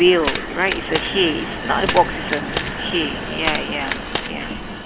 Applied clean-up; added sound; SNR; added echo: none; Vehicle + Crack; 4 dB; none.